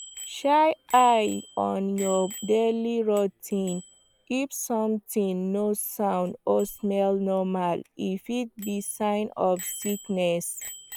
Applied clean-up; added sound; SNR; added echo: none; Bicycle bell; 19 dB; none.